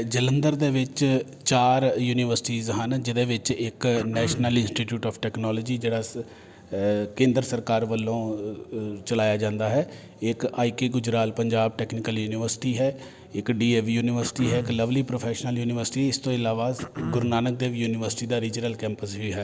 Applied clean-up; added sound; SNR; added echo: none; Cough; 12 dB; none.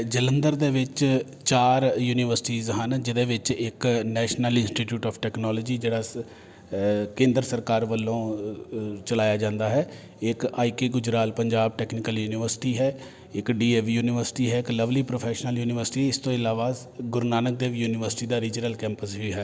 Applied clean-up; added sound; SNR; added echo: none; none; none; none.